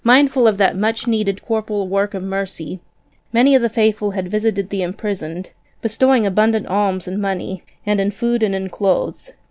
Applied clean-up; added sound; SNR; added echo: none; none; none; none.